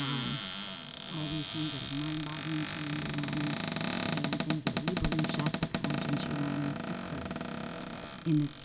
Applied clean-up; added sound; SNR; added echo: none; Cupboard open or close; -4 dB; none.